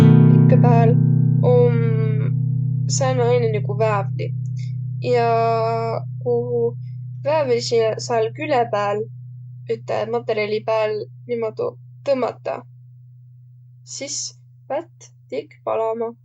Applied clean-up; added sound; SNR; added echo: none; Guitar; -2 dB; none.